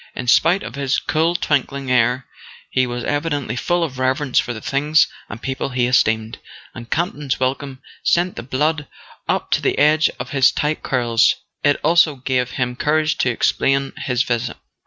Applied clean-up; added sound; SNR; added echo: none; none; none; none.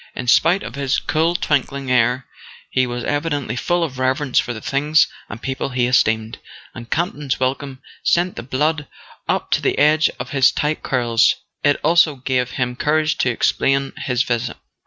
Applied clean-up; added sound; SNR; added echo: none; Squeak / Tools; 15 dB; none.